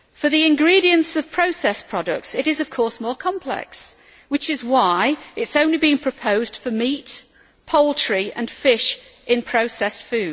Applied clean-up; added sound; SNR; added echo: none; none; none; none.